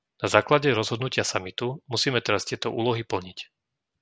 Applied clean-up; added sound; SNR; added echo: none; none; none; none.